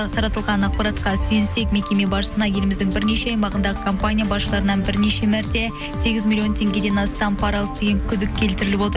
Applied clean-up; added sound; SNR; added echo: none; Guitar; 14 dB; none.